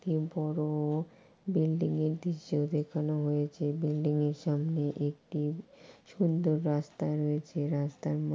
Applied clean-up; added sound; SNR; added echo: none; none; none; none.